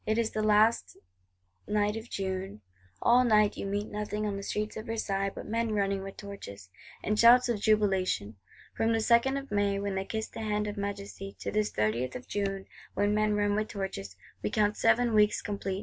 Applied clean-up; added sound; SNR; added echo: none; none; none; none.